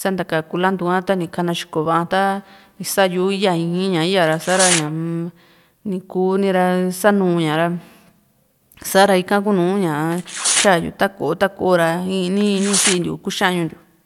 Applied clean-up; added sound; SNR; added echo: none; Tearing; 6 dB; none.